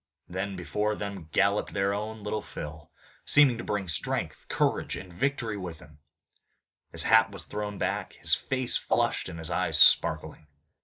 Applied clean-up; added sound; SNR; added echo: neural mask model Resemble Enhance denoiser.